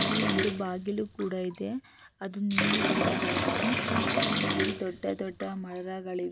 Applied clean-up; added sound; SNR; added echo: none; Bathtub (filling or washing) / Liquid; -2 dB; none.